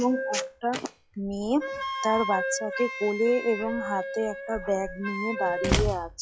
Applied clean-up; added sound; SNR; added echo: classical method log-MMSE.